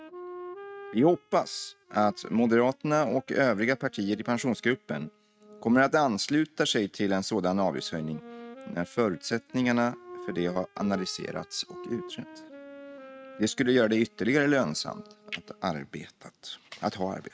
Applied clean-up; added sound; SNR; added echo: neural mask model RNNoise.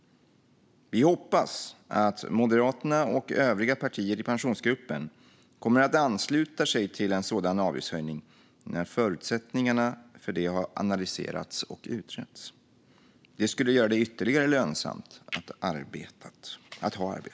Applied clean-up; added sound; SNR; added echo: none; none; none; none.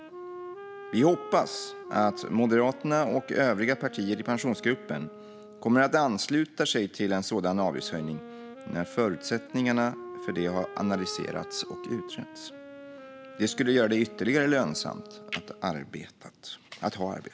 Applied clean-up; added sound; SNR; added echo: none; Wind instrument, woodwind instrument; 15 dB; none.